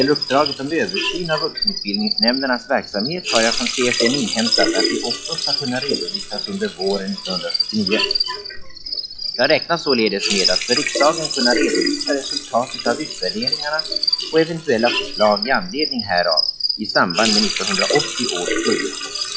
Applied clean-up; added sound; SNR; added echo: classical method log-MMSE.